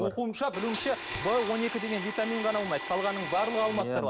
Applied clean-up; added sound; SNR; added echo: none; Domestic sounds, home sounds; 7 dB; none.